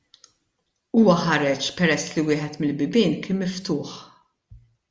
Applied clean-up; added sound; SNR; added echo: none; none; none; none.